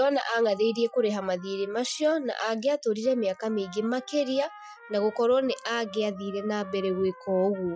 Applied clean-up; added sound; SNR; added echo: classical method Wiener filter.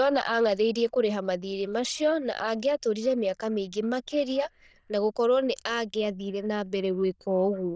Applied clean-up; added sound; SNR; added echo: neural diffusion model UNIVERSE++.